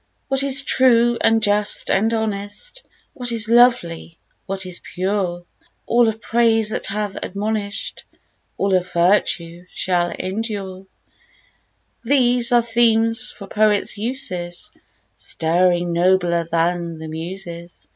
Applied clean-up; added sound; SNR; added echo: none; none; none; none.